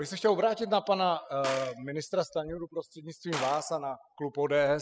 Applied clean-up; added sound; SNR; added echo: classical method spectral subtraction.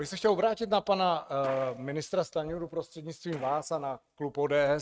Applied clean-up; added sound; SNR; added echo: neural mask model RNNoise.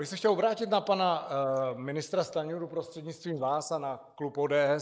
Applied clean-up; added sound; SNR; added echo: neural mask model Resemble Enhance denoiser.